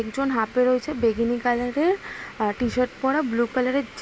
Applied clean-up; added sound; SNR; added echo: none; none; none; none.